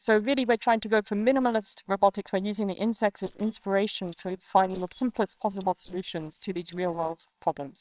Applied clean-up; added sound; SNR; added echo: neural separator model SepFormer WHAMR!.